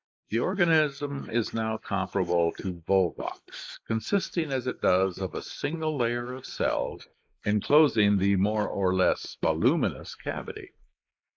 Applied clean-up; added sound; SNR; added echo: neural mask model Resemble Enhance denoiser.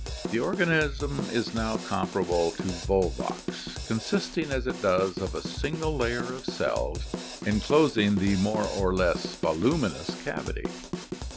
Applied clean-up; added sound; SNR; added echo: none; Drum kit; 7 dB; none.